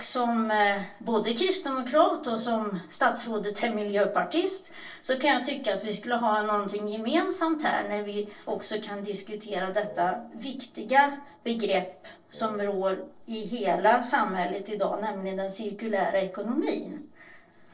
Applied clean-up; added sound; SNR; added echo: neural separator model SepFormer DNS4.